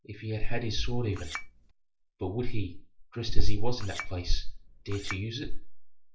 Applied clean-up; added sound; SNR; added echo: none; Chink, clink; 19 dB; reverberation time 0.3 s.